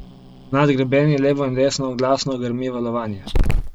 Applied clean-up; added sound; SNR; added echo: none; Growling; 5 dB; none.